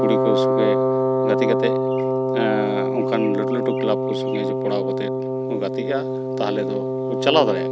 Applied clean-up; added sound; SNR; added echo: none; Wind instrument, woodwind instrument; -4 dB; none.